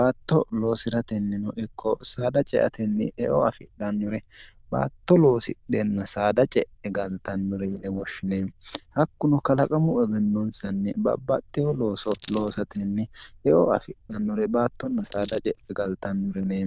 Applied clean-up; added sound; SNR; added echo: neural diffusion model UNIVERSE++.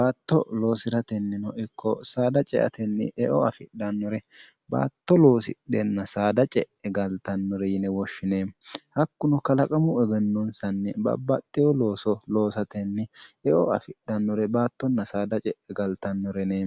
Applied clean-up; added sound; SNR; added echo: none; none; none; none.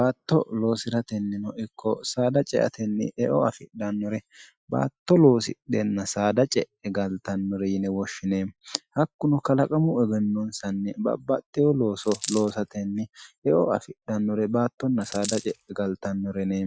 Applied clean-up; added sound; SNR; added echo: classical method Wiener filter.